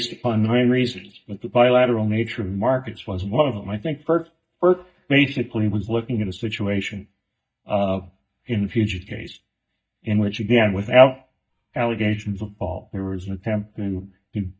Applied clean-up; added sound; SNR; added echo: neural mask model DeepFilterNet 3.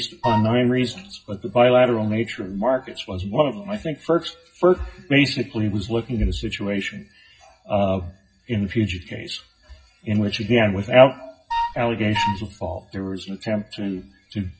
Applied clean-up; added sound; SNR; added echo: classical method WPE with log-MMSE.